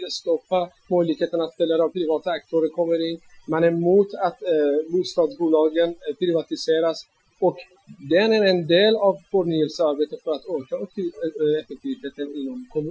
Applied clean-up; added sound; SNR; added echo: classical method Wiener filter.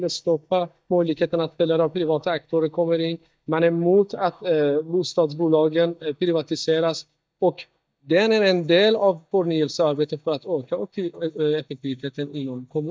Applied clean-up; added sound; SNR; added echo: neural mask model DeepFilterNet 3.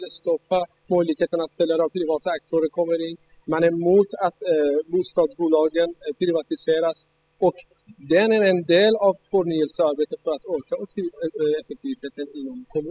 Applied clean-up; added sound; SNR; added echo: classical method spectral subtraction.